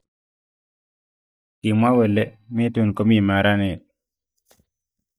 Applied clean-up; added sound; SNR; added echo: neural mask model DeepFilterNet 3.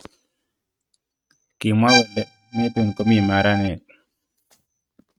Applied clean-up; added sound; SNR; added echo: neural mask model RNNoise.